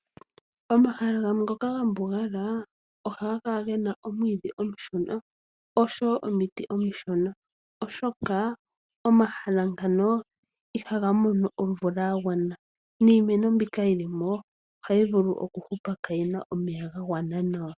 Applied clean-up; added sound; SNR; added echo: none; none; none; none.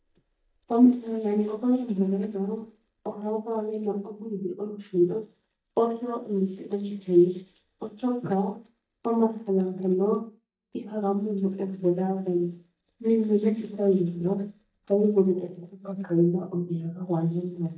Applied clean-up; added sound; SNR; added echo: neural mask model DeepFilterNet 3.